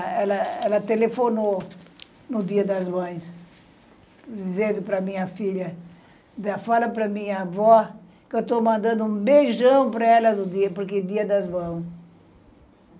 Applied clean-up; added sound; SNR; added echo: none; none; none; none.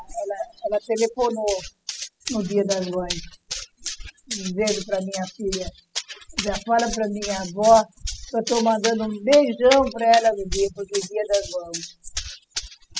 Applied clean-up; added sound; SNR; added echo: classical method spectral subtraction.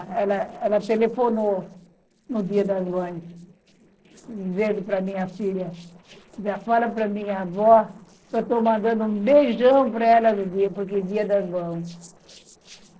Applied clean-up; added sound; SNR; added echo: neural separator model SepFormer DNS4.